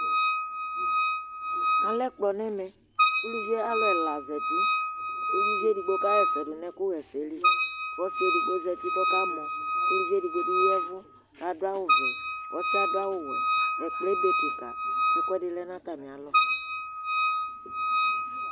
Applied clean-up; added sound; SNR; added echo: none; Wind instrument, woodwind instrument; -4 dB; none.